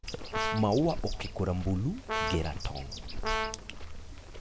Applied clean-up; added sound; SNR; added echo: none; Brass instrument + Bird; 2 dB; none.